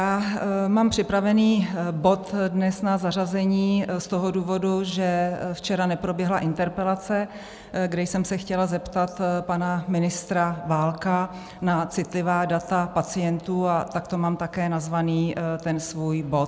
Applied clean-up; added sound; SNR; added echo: none; none; none; none.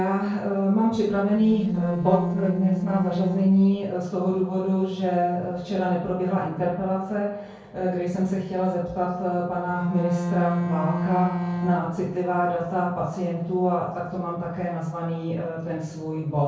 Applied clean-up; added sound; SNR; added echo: neural separator model SepFormer DNS4.